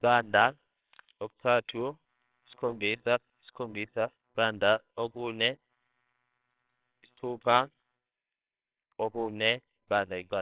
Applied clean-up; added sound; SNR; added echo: neural separator model SepFormer WHAMR!.